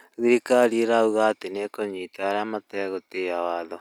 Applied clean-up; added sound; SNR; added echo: none; none; none; none.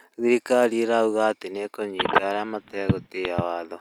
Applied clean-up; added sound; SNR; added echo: none; Telephone; 2 dB; none.